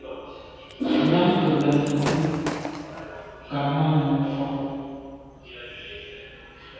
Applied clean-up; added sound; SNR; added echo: none; Gunshot, gunfire / Fireworks; 14 dB; reverberation time 2.2 s.